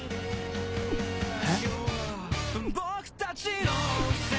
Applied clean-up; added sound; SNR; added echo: none; Meow; 10 dB; none.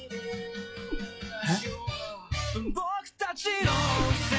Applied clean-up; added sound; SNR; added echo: classical method log-MMSE.